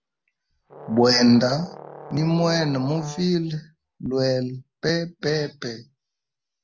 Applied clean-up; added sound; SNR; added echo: none; Brass instrument; 16 dB; none.